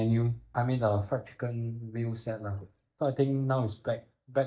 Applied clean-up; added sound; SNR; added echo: neural mask model DeepFilterNet 3.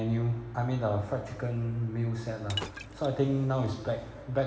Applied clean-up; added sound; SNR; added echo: none; Liquid; 13 dB; reverberation time 1.4 s.